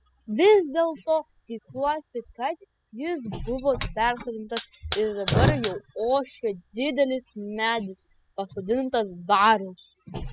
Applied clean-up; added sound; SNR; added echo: classical method spectral subtraction.